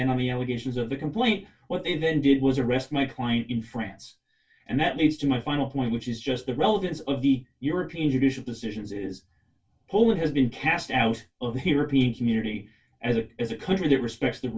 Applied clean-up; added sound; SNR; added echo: none; none; none; reverberation time 0.1 s.